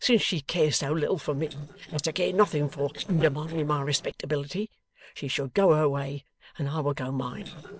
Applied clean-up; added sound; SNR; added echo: neural separator model SepFormer DNS4.